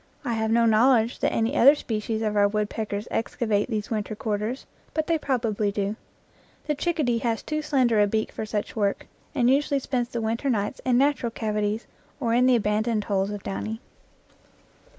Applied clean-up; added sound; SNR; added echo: none; none; none; none.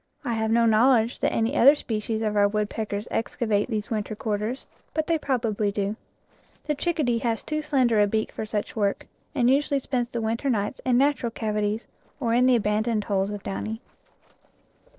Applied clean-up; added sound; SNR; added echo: neural separator model SepFormer DNS4.